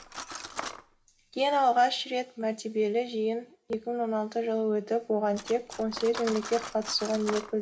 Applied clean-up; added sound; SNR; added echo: none; Cutlery, silverware; 14 dB; reverberation time 0.3 s.